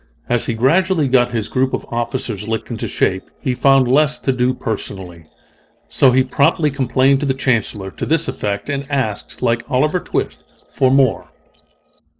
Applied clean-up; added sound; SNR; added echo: neural separator model SepFormer DNS4.